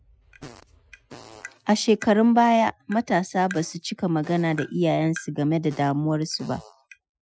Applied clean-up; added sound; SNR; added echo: classical method Wiener filter.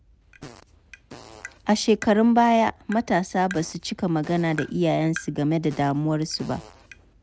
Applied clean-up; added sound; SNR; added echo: none; Tap + Fart; 19 dB; none.